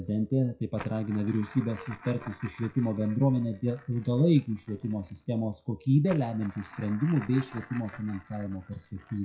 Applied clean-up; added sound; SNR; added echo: classical method WPE with log-MMSE.